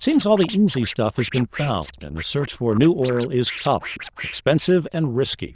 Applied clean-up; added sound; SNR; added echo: neural diffusion model UNIVERSE++.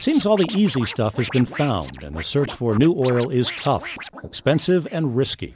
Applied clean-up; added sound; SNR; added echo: neural mask model Resemble Enhance denoiser.